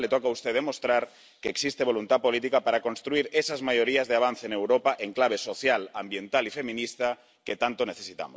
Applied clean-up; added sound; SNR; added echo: none; none; none; none.